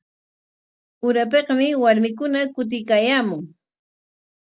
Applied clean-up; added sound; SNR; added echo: none; none; none; none.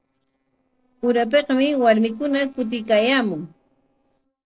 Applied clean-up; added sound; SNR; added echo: neural separator model SepFormer DNS4.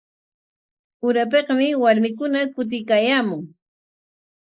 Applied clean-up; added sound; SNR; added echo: neural mask model Resemble Enhance denoiser.